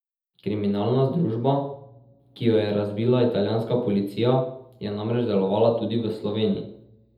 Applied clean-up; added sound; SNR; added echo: none; none; none; reverberation time 0.7 s.